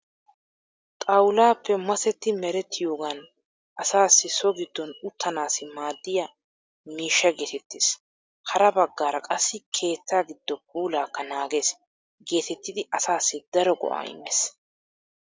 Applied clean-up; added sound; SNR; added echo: none; none; none; none.